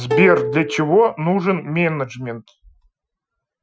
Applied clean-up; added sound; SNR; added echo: classical method Wiener filter.